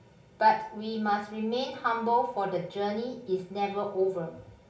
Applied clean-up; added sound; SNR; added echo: none; none; none; reverberation time 0.2 s.